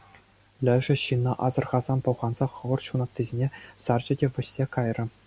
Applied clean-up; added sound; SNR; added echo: none; none; none; none.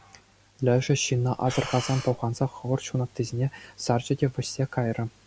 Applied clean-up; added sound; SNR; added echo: none; Breathing; 12 dB; none.